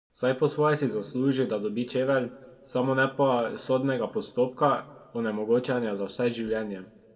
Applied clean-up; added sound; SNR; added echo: none; none; none; reverberation time 0.2 s.